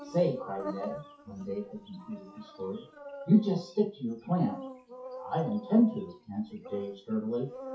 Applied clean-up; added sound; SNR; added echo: classical method WPE with log-MMSE.